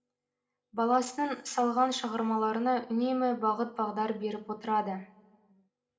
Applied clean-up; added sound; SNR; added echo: none; none; none; reverberation time 1.7 s.